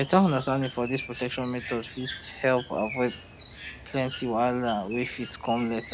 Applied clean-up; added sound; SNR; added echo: none; Bird; 14 dB; none.